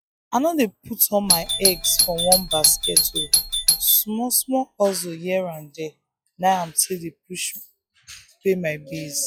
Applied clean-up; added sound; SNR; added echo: classical method log-MMSE.